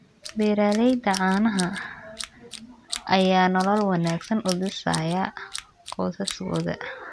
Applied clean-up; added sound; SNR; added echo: none; Tools; 15 dB; none.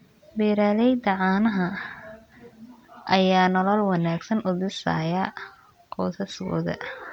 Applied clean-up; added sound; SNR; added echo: none; none; none; none.